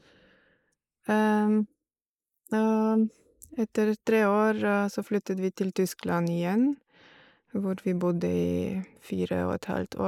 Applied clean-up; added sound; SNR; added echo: neural mask model Resemble Enhance denoiser.